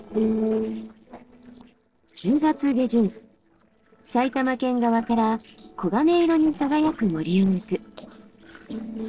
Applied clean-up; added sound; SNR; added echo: neural separator model SepFormer DNS4.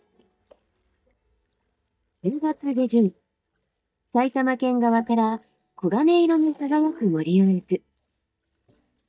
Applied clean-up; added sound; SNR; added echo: neural mask model DeepFilterNet 3.